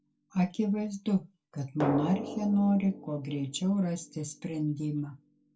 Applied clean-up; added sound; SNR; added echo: none; Drum; 11 dB; reverberation time 0.2 s.